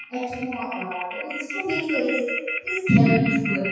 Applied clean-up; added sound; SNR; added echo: classical method WPE with log-MMSE.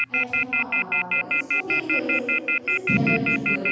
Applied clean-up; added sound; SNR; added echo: none; Telephone; -5 dB; reverberation time 2.1 s.